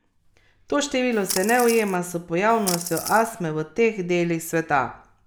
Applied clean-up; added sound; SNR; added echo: none; Splash, splatter; 8 dB; none.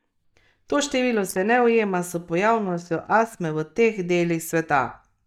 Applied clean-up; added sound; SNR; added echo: neural mask model DeepFilterNet 3.